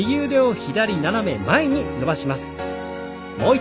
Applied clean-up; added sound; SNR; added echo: none; none; none; none.